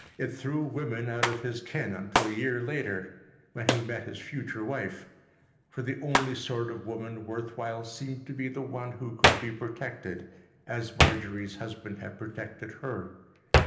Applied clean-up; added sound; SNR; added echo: none; Hands; -1 dB; reverberation time 0.8 s.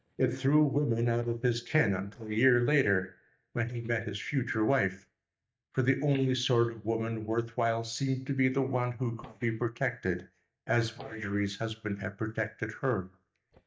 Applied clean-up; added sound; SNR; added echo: neural mask model DeepFilterNet 3.